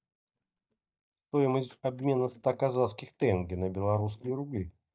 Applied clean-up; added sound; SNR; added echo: neural mask model DeepFilterNet 3.